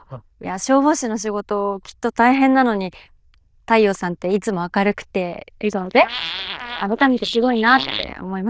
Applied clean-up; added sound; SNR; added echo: neural diffusion model UNIVERSE++.